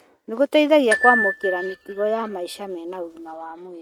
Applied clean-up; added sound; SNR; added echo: neural mask model RNNoise.